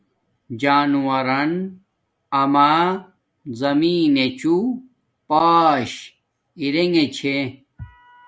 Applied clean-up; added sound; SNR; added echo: none; none; none; none.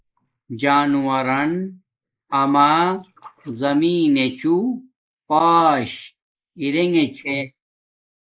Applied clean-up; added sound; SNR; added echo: neural mask model Resemble Enhance denoiser.